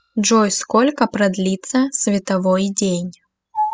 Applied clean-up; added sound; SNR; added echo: classical method spectral subtraction.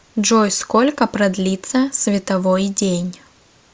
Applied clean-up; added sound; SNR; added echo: none; none; none; none.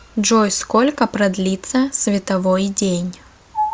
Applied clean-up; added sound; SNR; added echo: none; Bird vocalization, bird call, bird song; 13 dB; none.